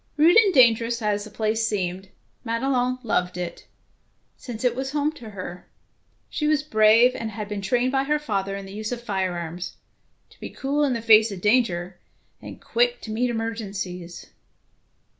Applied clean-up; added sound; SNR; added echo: none; none; none; none.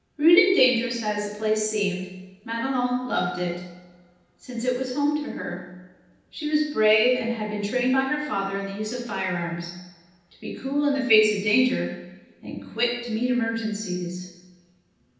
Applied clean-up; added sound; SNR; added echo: none; none; none; reverberation time 0.9 s.